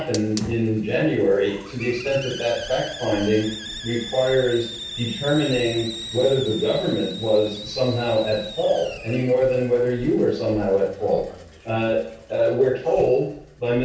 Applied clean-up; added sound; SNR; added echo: none; Hiss; 14 dB; reverberation time 0.6 s.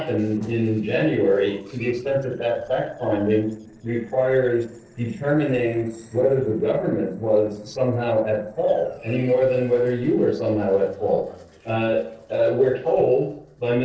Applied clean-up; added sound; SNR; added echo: neural separator model SepFormer DNS4.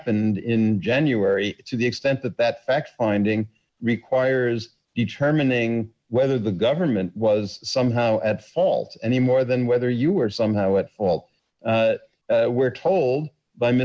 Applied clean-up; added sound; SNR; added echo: none; none; none; none.